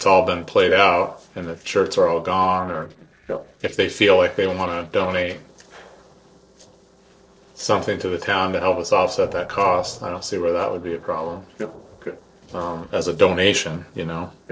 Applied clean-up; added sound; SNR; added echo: neural separator model SepFormer DNS4.